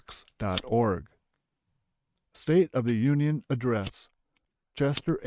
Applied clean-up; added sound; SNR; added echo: neural mask model RNNoise.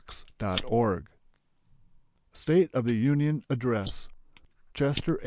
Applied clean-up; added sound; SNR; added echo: neural mask model Resemble Enhance denoiser.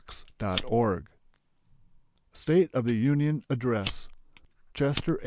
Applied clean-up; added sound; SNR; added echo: none; Fire; 10 dB; none.